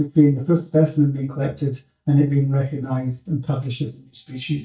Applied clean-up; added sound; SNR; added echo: neural mask model DeepFilterNet 3.